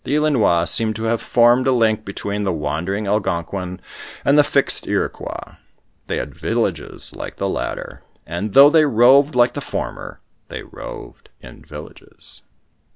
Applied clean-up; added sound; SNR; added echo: none; none; none; none.